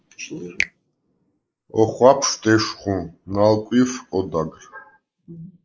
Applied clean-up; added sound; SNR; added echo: neural mask model Resemble Enhance denoiser.